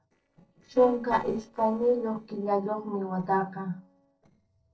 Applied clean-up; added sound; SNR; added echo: neural separator model SepFormer DNS4.